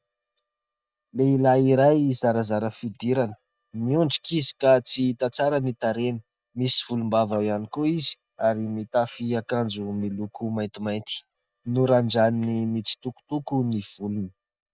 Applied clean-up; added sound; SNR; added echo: neural mask model DeepFilterNet 3.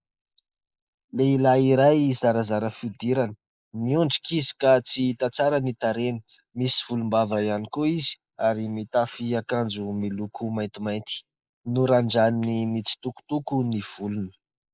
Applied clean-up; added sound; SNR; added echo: neural mask model Resemble Enhance denoiser.